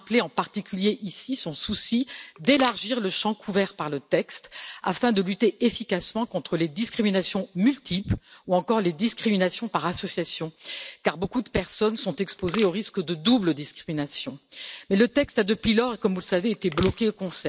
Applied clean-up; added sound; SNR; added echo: none; Crushing; 12 dB; none.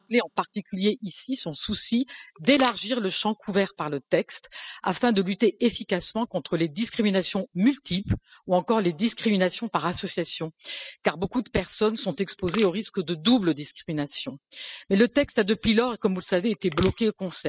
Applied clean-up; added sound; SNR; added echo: classical method spectral subtraction.